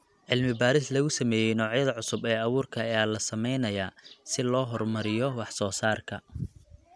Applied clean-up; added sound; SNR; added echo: none; none; none; none.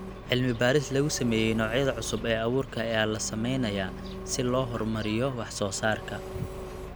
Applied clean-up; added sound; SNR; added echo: none; Engine; 11 dB; none.